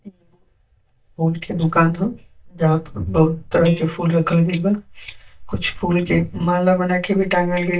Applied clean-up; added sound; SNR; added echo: neural mask model DeepFilterNet 3.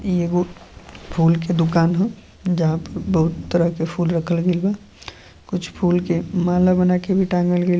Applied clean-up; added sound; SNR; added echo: none; none; none; none.